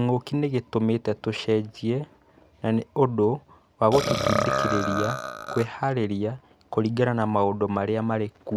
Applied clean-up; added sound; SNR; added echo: none; Burping, eructation; 3 dB; none.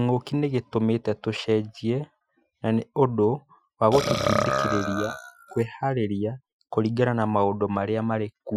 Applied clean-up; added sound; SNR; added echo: classical method Wiener filter.